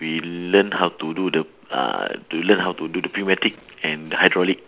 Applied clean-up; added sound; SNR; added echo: none; none; none; none.